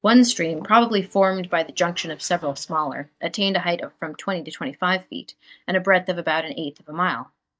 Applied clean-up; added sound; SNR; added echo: neural mask model DeepFilterNet 3.